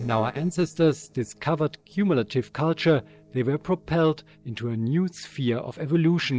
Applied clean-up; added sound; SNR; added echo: neural separator model SepFormer DNS4.